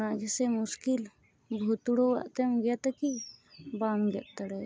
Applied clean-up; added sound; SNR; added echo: none; none; none; none.